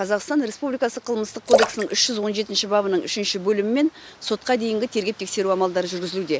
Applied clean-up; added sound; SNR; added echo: none; Splash, splatter; 2 dB; none.